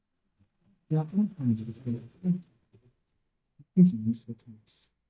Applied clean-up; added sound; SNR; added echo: neural mask model DeepFilterNet 3.